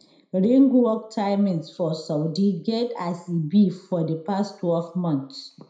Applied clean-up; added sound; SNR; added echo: none; none; none; reverberation time 0.4 s.